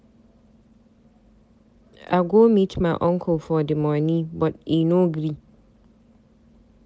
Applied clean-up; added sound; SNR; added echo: none; none; none; none.